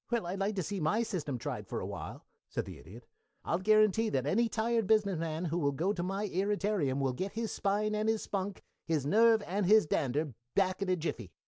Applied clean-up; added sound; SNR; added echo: none; none; none; none.